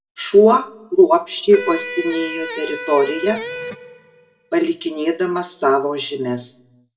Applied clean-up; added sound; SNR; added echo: none; Electric guitar; 11 dB; reverberation time 0.3 s.